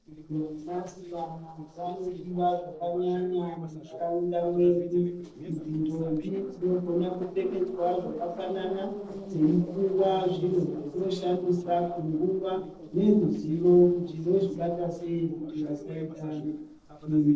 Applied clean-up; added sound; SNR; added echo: neural separator model SepFormer DNS4.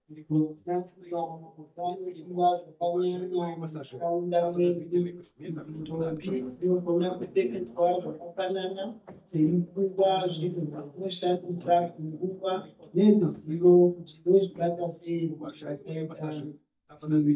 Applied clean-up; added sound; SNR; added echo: neural mask model DeepFilterNet 3.